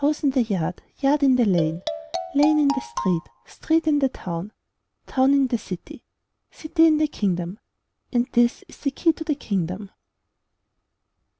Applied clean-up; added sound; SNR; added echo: none; Marimba, xylophone; 7 dB; none.